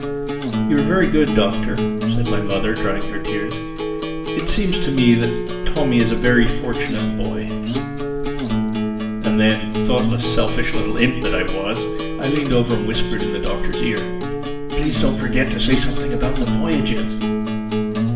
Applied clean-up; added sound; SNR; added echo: none; Acoustic guitar; 3 dB; reverberation time 0.9 s.